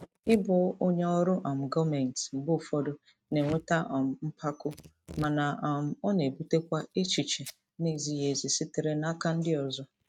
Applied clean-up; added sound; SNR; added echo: neural mask model RNNoise.